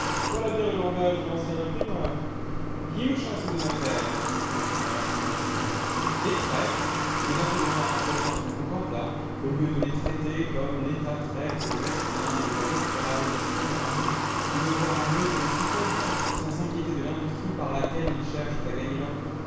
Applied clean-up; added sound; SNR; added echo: none; Water tap, faucet / Water; -3 dB; reverberation time 1.1 s.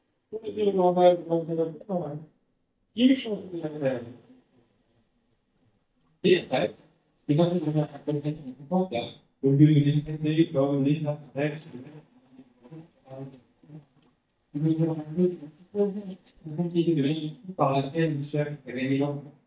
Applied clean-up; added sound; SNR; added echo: neural mask model DeepFilterNet 3.